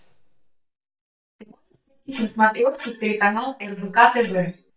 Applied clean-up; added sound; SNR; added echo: neural mask model DeepFilterNet 3.